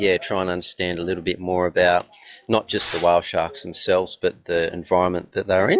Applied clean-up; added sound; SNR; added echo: classical method log-MMSE.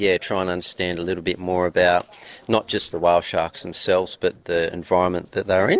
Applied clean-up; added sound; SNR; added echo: neural separator model SepFormer DNS4.